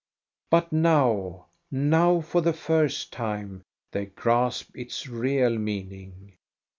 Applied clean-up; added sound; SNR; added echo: none; none; none; none.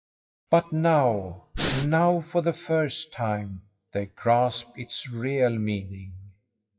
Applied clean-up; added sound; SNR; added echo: classical method WPE with log-MMSE.